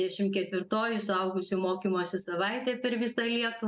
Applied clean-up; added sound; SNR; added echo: none; none; none; none.